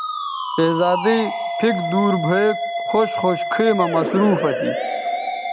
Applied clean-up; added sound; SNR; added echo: none; Musical instrument; 4 dB; none.